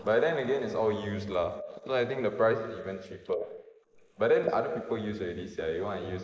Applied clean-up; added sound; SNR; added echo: neural mask model Resemble Enhance denoiser.